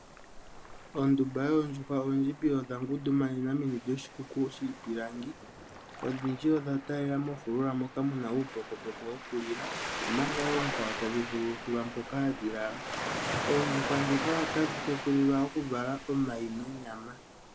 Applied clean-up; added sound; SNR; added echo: none; Waves, surf; 7 dB; none.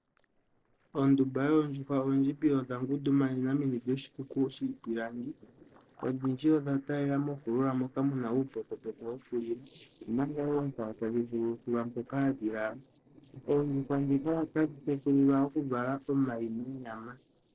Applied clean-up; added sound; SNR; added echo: neural separator model SepFormer DNS4.